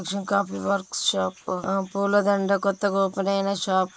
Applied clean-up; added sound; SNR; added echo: neural mask model Resemble Enhance denoiser.